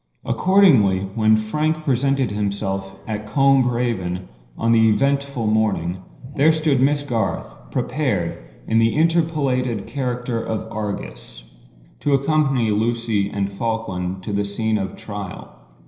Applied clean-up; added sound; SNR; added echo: neural separator model SepFormer DNS4.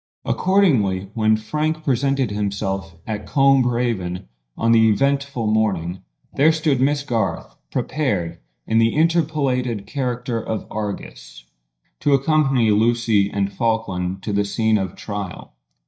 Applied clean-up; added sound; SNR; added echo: neural mask model DeepFilterNet 3.